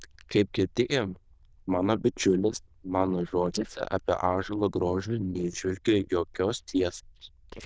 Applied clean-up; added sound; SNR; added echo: neural diffusion model UNIVERSE++.